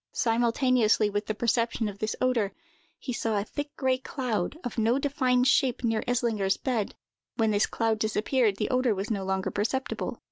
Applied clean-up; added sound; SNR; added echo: none; none; none; none.